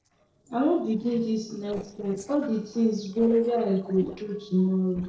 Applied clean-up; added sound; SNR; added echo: neural separator model SepFormer DNS4.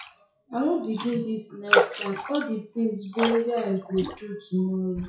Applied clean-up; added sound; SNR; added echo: classical method WPE with log-MMSE.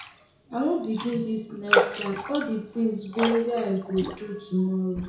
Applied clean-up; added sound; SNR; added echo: none; Raindrop; 4 dB; reverberation time 0.6 s.